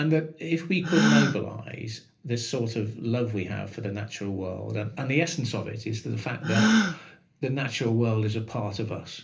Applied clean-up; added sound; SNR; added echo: none; Gasp; 3 dB; reverberation time 0.3 s.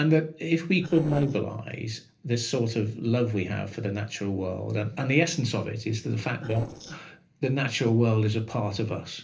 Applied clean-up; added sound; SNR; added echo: neural separator model SepFormer DNS4.